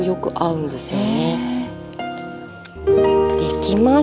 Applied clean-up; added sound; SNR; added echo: none; none; none; none.